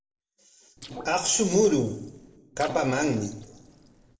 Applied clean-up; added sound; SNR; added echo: neural separator model SepFormer DNS4.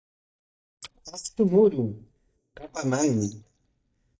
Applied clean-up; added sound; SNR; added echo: neural mask model DeepFilterNet 3.